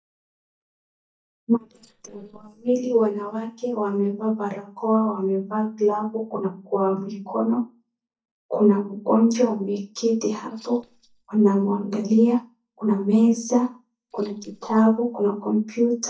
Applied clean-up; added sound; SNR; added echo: neural mask model DeepFilterNet 3.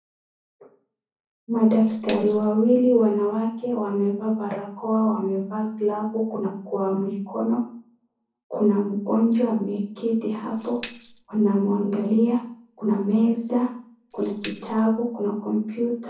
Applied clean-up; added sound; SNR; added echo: none; Tambourine; 4 dB; reverberation time 0.6 s.